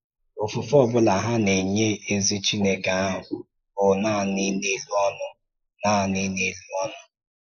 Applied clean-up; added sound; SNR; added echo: neural mask model Resemble Enhance denoiser.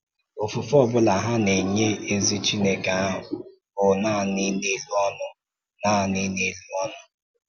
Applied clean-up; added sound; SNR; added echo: none; none; none; none.